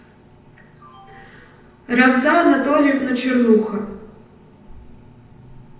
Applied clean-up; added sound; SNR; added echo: none; none; none; reverberation time 0.9 s.